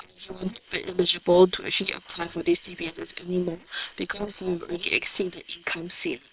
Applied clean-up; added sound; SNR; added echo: neural separator model SepFormer WHAM!.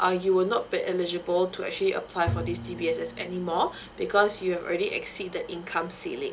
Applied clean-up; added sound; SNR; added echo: none; Bowed string instrument; 11 dB; none.